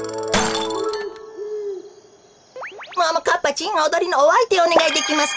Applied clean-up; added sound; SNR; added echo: none; Shatter; 12 dB; none.